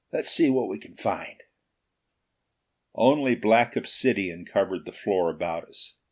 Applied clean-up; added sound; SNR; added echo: none; none; none; none.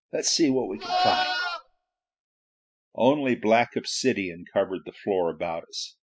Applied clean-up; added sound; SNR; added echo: classical method spectral subtraction.